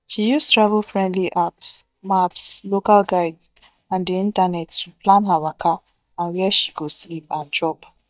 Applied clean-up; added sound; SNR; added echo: neural mask model DeepFilterNet 3.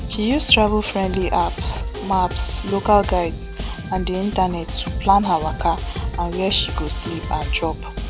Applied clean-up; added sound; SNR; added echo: none; Drum kit; 5 dB; none.